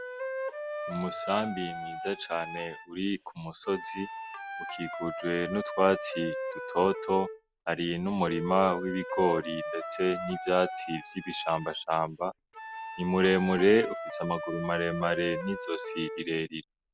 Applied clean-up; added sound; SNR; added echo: none; Wind instrument, woodwind instrument; 8 dB; none.